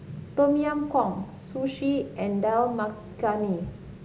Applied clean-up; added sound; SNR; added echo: none; none; none; none.